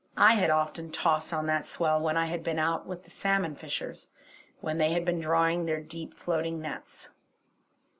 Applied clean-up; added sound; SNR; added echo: none; none; none; none.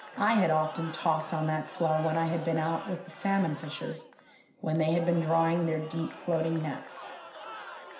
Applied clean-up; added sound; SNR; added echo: none; Crowd / Cheering; 15 dB; reverberation time 0.5 s.